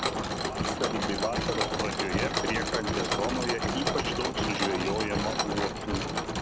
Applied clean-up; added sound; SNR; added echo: none; Mechanisms; -4 dB; none.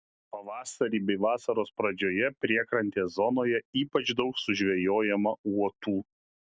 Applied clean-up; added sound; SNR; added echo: none; none; none; none.